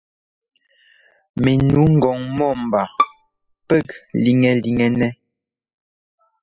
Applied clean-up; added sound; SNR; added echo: classical method spectral subtraction.